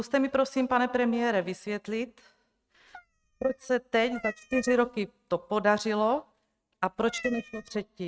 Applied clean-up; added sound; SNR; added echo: neural mask model RNNoise.